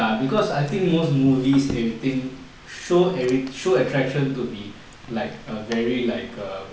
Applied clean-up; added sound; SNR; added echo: none; none; none; none.